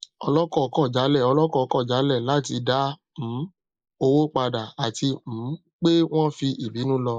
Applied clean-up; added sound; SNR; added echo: neural mask model Resemble Enhance denoiser.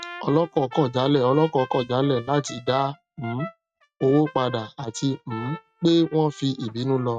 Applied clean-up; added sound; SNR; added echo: neural mask model RNNoise.